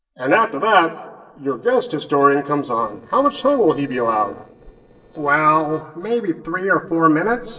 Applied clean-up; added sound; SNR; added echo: neural separator model SepFormer DNS4.